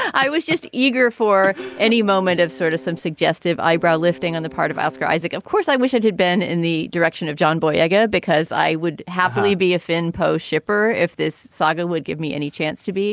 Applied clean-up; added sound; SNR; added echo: none; Keyboard (musical); 19 dB; none.